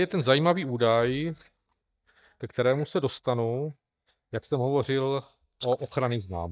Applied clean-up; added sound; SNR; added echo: neural mask model DeepFilterNet 3.